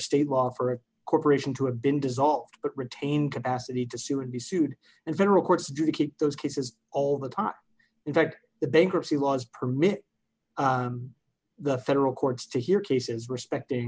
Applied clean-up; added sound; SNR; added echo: none; none; none; none.